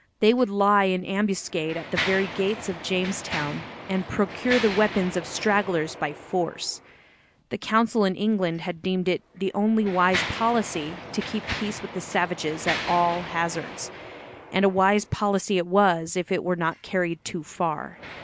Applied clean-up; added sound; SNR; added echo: none; Mechanisms; 12 dB; none.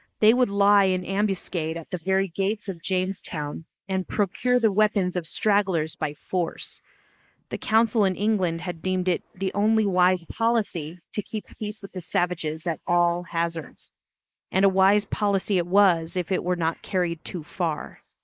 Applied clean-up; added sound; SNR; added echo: neural mask model Resemble Enhance denoiser.